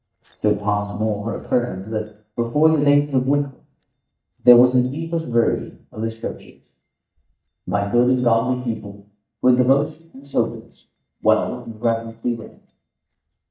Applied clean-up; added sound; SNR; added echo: neural mask model DeepFilterNet 3.